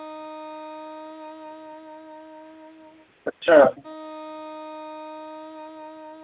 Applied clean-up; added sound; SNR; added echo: none; Wind instrument, woodwind instrument; 13 dB; none.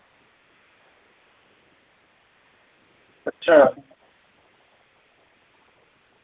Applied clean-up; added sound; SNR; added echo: none; none; none; none.